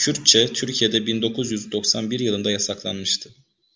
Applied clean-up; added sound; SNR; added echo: none; none; none; none.